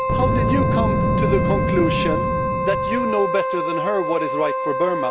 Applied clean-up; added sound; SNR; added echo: none; Wind instrument, woodwind instrument + Boom; -3 dB; none.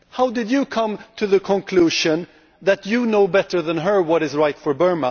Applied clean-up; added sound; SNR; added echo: none; none; none; none.